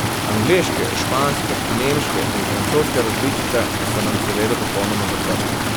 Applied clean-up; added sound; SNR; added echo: none; Stream; -2 dB; none.